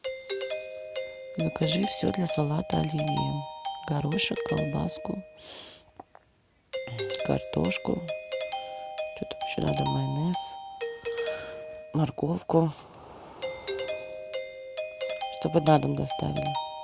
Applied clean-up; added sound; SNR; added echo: none; Doorbell; 5 dB; none.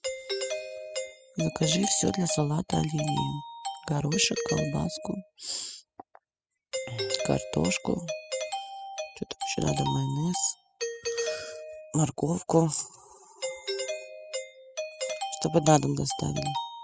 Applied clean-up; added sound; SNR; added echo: classical method spectral subtraction.